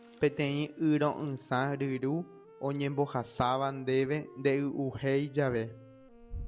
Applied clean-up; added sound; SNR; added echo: none; Wind instrument, woodwind instrument + Toilet flush; 19 dB; none.